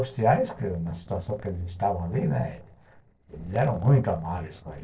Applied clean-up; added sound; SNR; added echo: neural separator model SepFormer DNS4.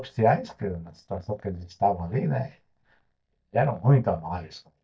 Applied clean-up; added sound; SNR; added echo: neural mask model DeepFilterNet 3.